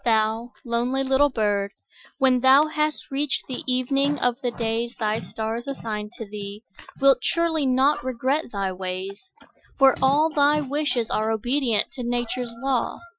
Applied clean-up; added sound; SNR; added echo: classical method Wiener filter.